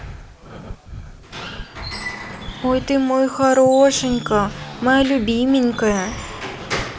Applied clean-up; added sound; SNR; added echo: none; Breathing + Squeak / Wood; 11 dB; none.